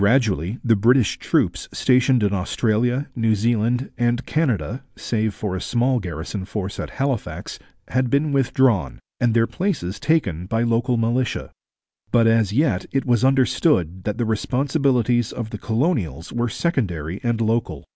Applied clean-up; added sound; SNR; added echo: none; none; none; none.